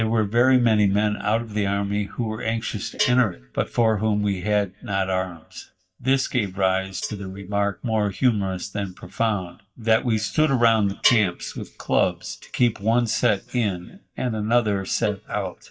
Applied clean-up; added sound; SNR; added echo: neural mask model DeepFilterNet 3.